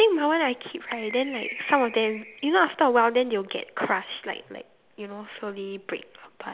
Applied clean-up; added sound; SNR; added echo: none; Bird; 13 dB; none.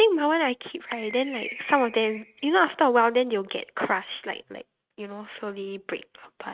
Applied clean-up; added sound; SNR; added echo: neural mask model RNNoise.